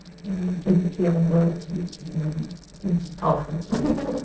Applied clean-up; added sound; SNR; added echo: neural separator model SepFormer DNS4.